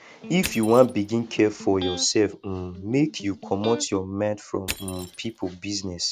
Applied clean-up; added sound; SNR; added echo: none; Electric guitar + Crushing; 14 dB; none.